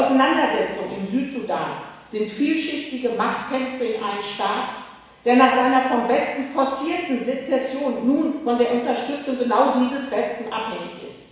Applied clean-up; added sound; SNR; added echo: none; none; none; reverberation time 1.1 s.